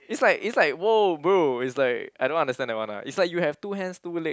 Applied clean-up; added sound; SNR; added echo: none; none; none; none.